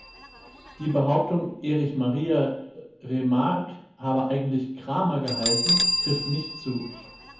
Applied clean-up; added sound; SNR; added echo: none; Bell; 6 dB; reverberation time 0.7 s.